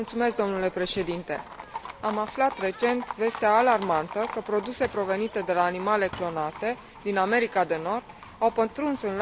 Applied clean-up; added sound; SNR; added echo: none; Livestock, farm animals, working animals; 14 dB; none.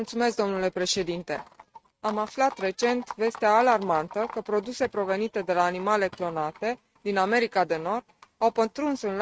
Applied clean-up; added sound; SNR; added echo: neural mask model RNNoise.